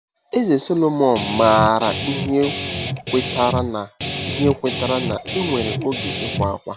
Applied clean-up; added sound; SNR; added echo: none; Guitar; 5 dB; none.